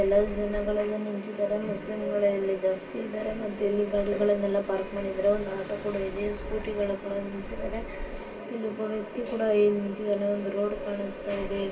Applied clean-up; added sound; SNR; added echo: none; Engine / Car; 14 dB; reverberation time 0.2 s.